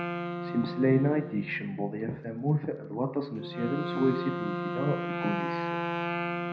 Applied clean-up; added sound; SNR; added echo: none; Wind instrument, woodwind instrument; 4 dB; reverberation time 0.5 s.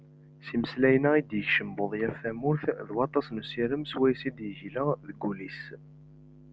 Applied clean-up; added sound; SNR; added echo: none; none; none; none.